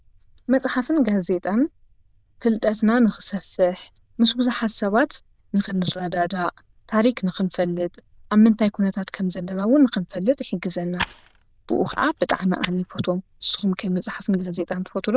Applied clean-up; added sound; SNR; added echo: neural diffusion model UNIVERSE++.